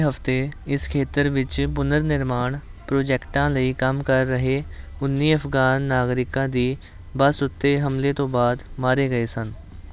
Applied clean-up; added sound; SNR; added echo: none; none; none; none.